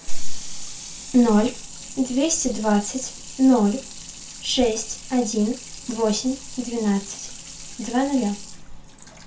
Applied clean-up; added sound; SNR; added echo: none; Sink (filling or washing) / Water tap, faucet; 17 dB; reverberation time 0.2 s.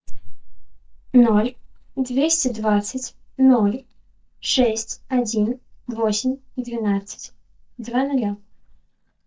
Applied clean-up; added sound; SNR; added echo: neural mask model DeepFilterNet 3.